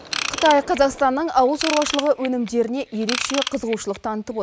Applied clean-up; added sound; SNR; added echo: none; Ratchet, pawl / Tools; 9 dB; none.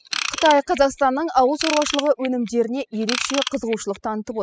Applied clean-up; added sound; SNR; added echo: classical method spectral subtraction.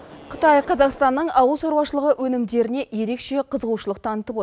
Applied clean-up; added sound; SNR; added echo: none; none; none; none.